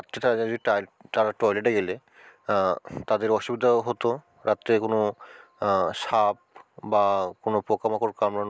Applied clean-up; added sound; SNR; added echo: none; none; none; none.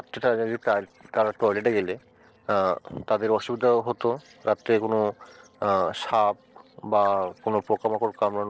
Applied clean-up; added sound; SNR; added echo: neural separator model SepFormer DNS4.